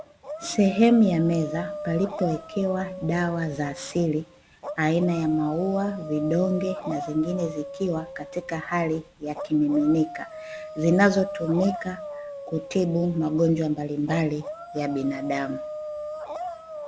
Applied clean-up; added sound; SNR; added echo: none; Dog; 12 dB; none.